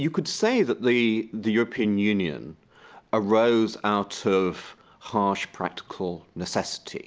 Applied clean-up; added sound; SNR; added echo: none; none; none; none.